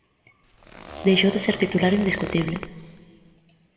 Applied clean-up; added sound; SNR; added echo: none; Zipper (clothing); 12 dB; reverberation time 1.4 s.